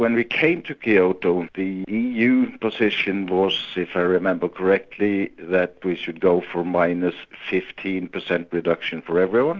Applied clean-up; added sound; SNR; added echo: none; none; none; none.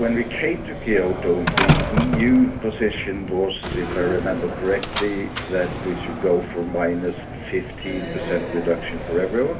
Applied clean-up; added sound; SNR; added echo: none; Slam; 3 dB; reverberation time 0.3 s.